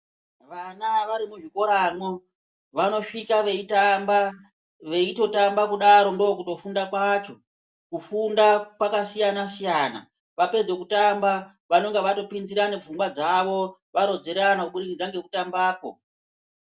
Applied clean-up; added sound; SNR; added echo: none; none; none; none.